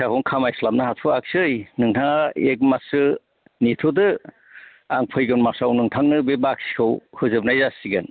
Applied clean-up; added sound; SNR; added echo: none; none; none; none.